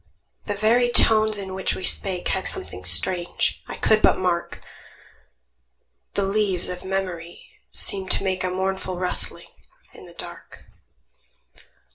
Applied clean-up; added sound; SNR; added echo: none; Splash, splatter; 16 dB; reverberation time 0.3 s.